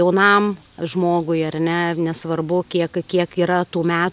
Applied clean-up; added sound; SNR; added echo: none; none; none; none.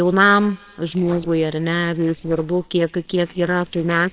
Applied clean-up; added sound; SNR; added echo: neural separator model SepFormer WHAMR!.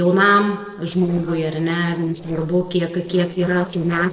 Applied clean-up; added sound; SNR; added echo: neural separator model SepFormer DNS4.